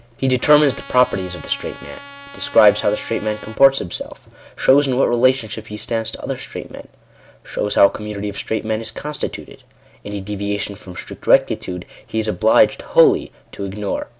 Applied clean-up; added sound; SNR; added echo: none; Trumpet; 18 dB; none.